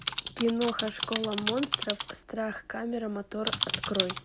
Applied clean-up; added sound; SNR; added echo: none; Typing; 1 dB; none.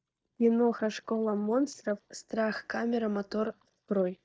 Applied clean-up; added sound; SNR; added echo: neural mask model DeepFilterNet 3.